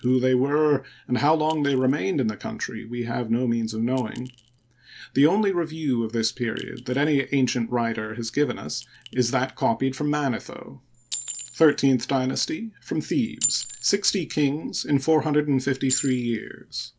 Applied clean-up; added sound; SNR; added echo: none; Chink, clink; 15 dB; none.